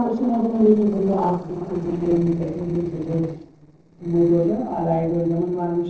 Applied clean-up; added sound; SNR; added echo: neural separator model SepFormer DNS4.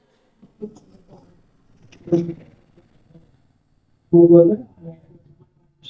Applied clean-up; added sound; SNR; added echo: neural mask model DeepFilterNet 3.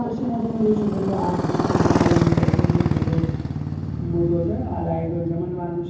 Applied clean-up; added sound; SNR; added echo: none; Motorcycle; -2 dB; reverberation time 0.9 s.